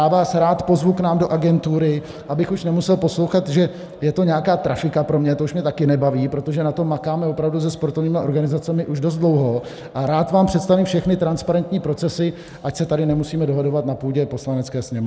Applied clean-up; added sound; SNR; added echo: none; none; none; none.